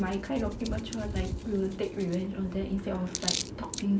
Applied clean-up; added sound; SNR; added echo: none; Hands; 10 dB; none.